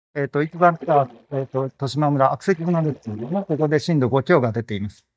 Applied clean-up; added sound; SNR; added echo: neural mask model DeepFilterNet 3.